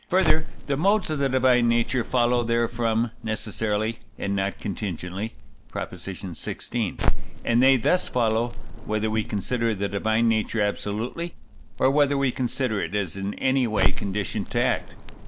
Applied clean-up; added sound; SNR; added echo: none; Crackle; 0 dB; none.